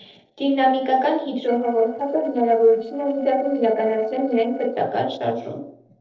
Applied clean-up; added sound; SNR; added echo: neural separator model SepFormer DNS4.